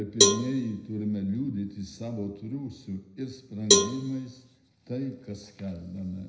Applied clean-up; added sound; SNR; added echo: none; Cowbell; -4 dB; reverberation time 0.8 s.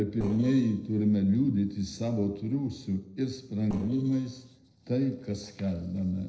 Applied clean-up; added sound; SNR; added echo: neural separator model SepFormer DNS4.